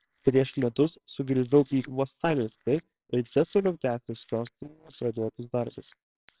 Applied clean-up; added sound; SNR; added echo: neural separator model SepFormer WHAMR!.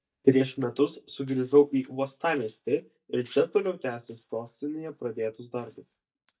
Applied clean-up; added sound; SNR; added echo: neural mask model DeepFilterNet 3.